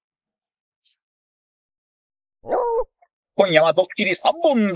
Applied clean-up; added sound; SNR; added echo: neural mask model Resemble Enhance denoiser.